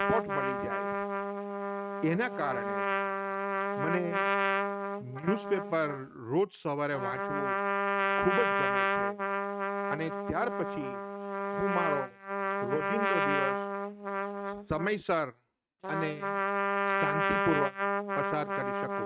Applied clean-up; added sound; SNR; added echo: neural mask model RNNoise.